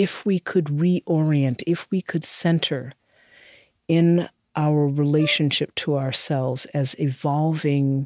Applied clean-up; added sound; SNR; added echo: neural mask model RNNoise.